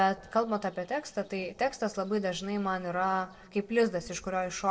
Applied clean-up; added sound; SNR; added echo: neural separator model SepFormer DNS4.